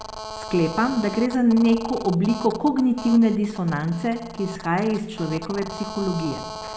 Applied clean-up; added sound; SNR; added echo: none; Telephone; 13 dB; reverberation time 2.1 s.